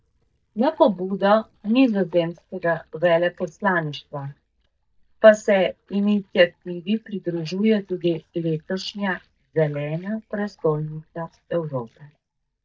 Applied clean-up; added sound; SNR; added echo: neural mask model DeepFilterNet 3.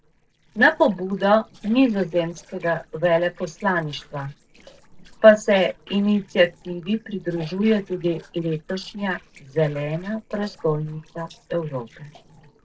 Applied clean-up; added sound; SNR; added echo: neural separator model SepFormer DNS4.